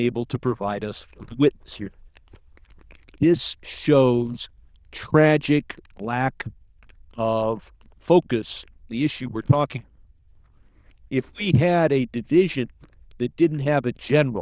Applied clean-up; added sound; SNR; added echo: neural diffusion model UNIVERSE++.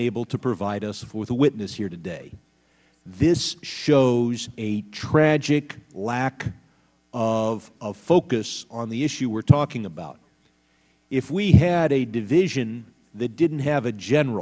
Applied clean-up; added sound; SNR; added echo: none; none; none; none.